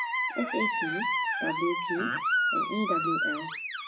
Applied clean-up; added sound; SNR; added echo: classical method WPE with log-MMSE.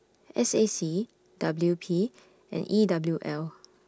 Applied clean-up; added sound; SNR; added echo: none; none; none; none.